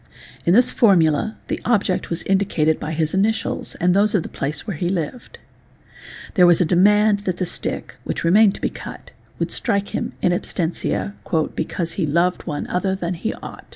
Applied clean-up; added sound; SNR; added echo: none; none; none; none.